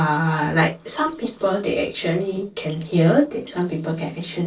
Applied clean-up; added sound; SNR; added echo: neural separator model SepFormer DNS4.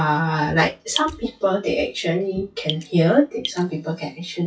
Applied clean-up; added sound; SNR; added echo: classical method WPE with log-MMSE.